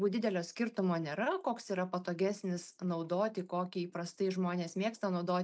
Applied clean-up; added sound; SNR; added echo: none; none; none; none.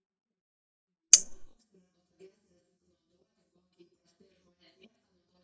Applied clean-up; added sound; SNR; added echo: neural mask model DeepFilterNet 3.